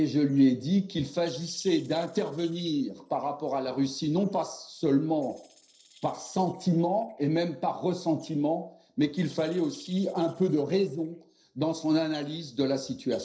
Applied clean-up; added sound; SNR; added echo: neural separator model SepFormer DNS4.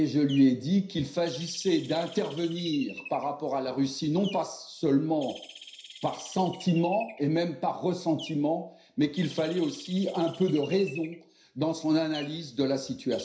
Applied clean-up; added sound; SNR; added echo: none; Bird; 20 dB; reverberation time 0.5 s.